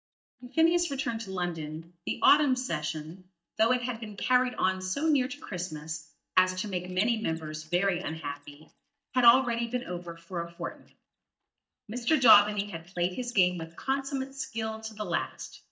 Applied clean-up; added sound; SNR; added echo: neural mask model DeepFilterNet 3.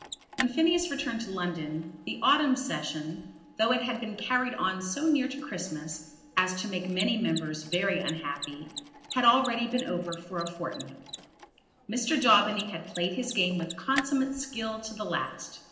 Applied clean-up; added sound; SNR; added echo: none; Mechanisms; 15 dB; reverberation time 0.9 s.